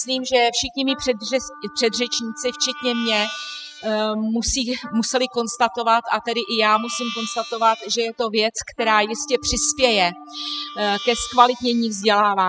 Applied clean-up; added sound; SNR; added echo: classical method spectral subtraction.